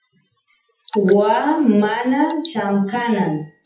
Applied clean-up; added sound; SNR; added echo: classical method WPE with log-MMSE.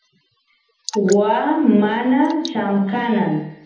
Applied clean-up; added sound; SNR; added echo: none; Drip / Water; 19 dB; reverberation time 1.1 s.